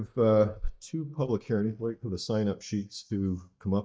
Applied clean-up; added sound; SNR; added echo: neural mask model DeepFilterNet 3.